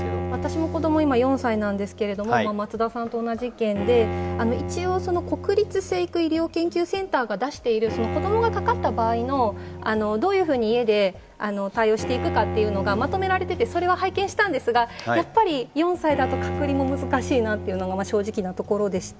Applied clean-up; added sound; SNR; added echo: none; Bowed string instrument; 8 dB; none.